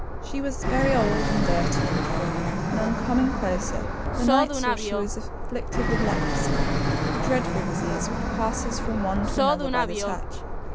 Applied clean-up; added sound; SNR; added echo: none; Fixed-wing aircraft, airplane; -4 dB; none.